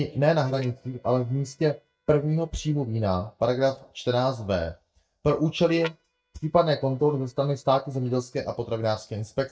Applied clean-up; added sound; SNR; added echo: neural mask model DeepFilterNet 3.